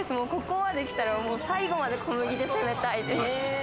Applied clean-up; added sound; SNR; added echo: none; none; none; none.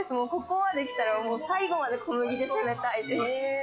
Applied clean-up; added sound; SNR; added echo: classical method log-MMSE.